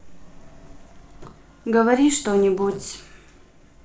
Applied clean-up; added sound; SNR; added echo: neural separator model SepFormer DNS4.